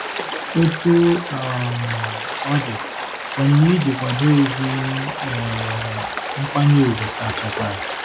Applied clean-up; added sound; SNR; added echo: none; Stream; 7 dB; reverberation time 0.4 s.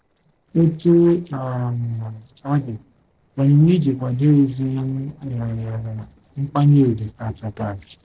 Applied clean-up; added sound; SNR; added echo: neural separator model SepFormer DNS4.